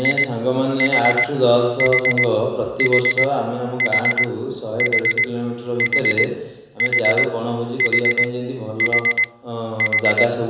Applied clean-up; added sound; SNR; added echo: none; Alarm; 0 dB; reverberation time 1.0 s.